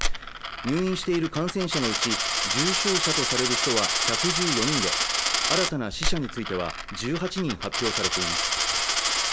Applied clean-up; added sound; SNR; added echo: none; Coin (dropping); -3 dB; none.